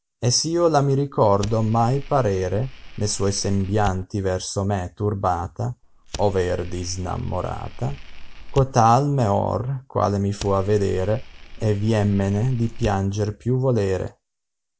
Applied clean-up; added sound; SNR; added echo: none; Fire; 12 dB; none.